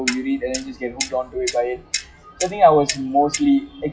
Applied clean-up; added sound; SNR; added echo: classical method WPE with log-MMSE.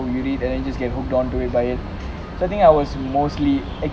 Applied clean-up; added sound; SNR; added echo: none; none; none; none.